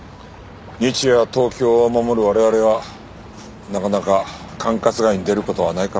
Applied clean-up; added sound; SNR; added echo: none; none; none; none.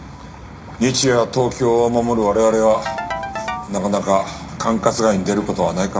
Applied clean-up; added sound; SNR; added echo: none; Ringtone / Keyboard (musical); 11 dB; reverberation time 0.4 s.